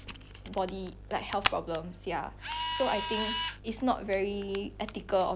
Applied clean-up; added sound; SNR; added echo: none; Camera; 1 dB; none.